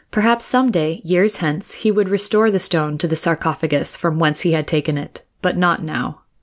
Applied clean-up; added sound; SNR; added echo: none; none; none; none.